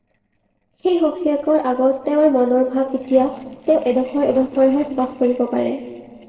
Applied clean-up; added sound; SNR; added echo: neural separator model SepFormer DNS4.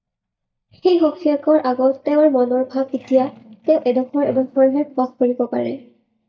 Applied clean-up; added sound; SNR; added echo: neural mask model DeepFilterNet 3.